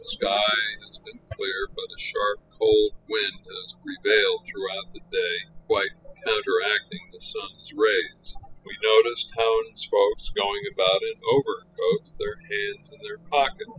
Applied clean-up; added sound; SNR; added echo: classical method spectral subtraction.